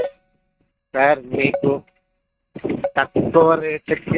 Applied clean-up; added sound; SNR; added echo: neural mask model RNNoise.